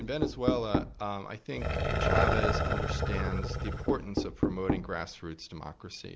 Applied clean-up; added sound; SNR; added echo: none; Knock + Growling; -5 dB; none.